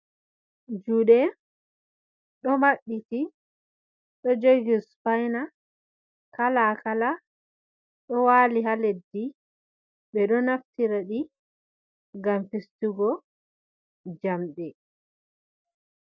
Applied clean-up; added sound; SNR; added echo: none; none; none; none.